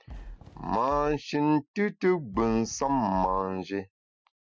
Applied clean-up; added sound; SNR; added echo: classical method Wiener filter.